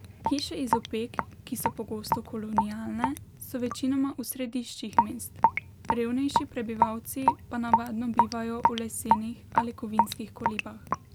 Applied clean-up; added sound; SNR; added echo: none; Raindrop / Drip; -3 dB; none.